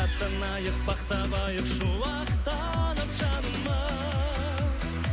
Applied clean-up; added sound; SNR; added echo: none; none; none; none.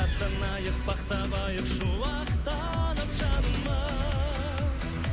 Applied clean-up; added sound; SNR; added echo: none; Engine; 4 dB; none.